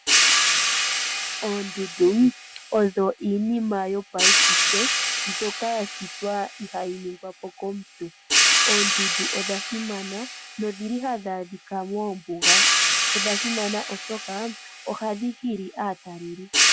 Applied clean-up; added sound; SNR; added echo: none; Hi-hat; -4 dB; none.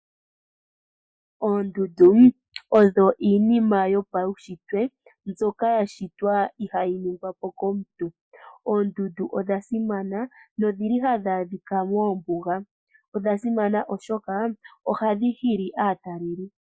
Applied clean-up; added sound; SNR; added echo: none; none; none; none.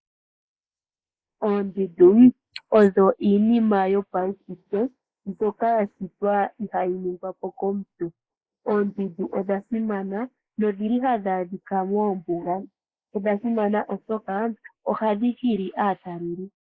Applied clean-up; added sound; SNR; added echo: neural mask model Resemble Enhance denoiser.